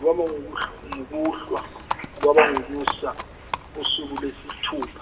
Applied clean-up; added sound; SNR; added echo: none; Livestock, farm animals, working animals; 9 dB; reverberation time 1.5 s.